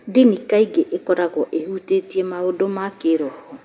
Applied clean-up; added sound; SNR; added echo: none; none; none; reverberation time 0.7 s.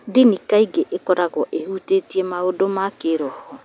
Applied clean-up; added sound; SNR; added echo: none; none; none; none.